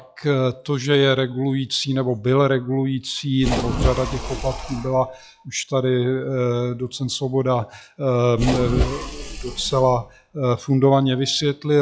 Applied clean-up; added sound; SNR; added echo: classical method log-MMSE.